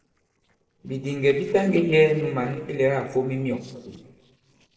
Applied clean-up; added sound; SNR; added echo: neural separator model SepFormer DNS4.